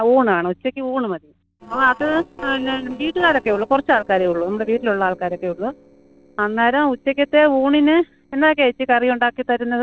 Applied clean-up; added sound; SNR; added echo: neural separator model SepFormer DNS4.